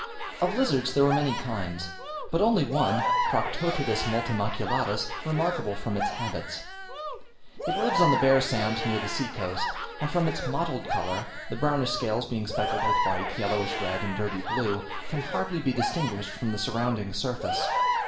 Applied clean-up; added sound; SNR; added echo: none; Crowd / Cheering; 4 dB; reverberation time 0.5 s.